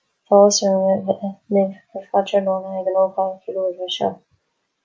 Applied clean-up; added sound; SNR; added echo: none; none; none; none.